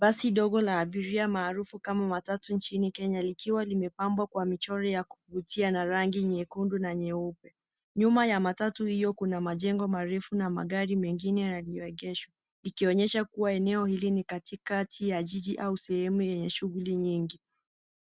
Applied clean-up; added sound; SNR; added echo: none; none; none; none.